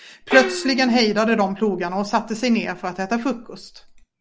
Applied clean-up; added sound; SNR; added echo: none; Gong; 12 dB; none.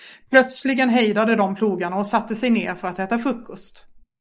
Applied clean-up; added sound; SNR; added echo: neural mask model Resemble Enhance denoiser.